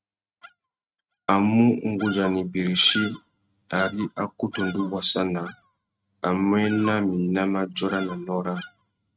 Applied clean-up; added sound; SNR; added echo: neural mask model RNNoise.